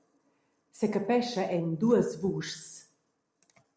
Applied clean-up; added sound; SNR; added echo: none; none; none; none.